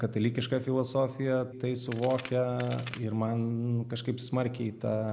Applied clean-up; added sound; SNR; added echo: none; Crack; 12 dB; none.